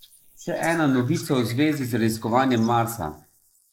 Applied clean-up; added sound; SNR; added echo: neural mask model Resemble Enhance denoiser.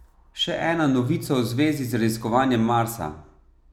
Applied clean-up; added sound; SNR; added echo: none; none; none; none.